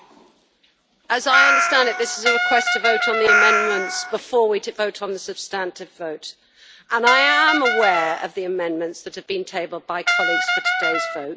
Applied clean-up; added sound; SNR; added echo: none; Meow + Brass instrument; -3 dB; none.